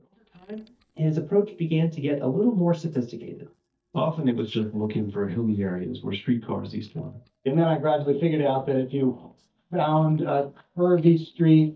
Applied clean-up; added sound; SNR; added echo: neural mask model DeepFilterNet 3.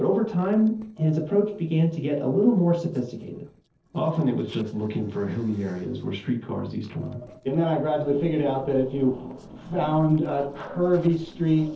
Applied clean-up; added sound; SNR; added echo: neural separator model SepFormer DNS4.